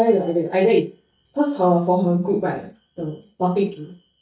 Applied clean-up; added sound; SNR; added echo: neural mask model DeepFilterNet 3.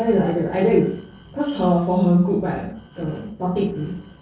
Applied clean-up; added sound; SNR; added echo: neural separator model SepFormer DNS4.